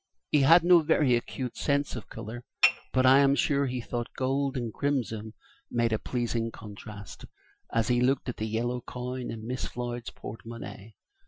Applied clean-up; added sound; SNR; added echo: classical method Wiener filter.